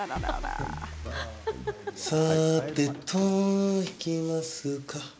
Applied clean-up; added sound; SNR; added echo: none; none; none; none.